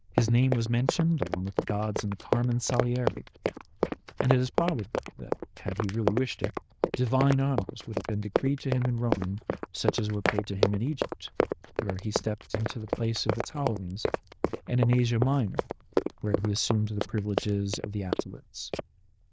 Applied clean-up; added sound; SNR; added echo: neural diffusion model UNIVERSE++.